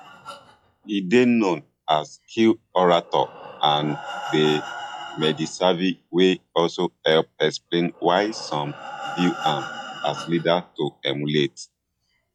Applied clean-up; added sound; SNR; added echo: classical method log-MMSE.